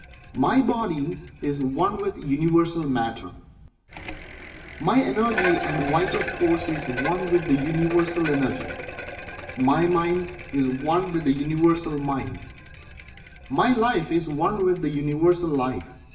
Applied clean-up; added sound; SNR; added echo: none; Bicycle; 11 dB; reverberation time 0.8 s.